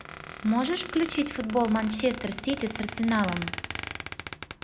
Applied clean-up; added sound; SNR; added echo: none; Squeak; 10 dB; none.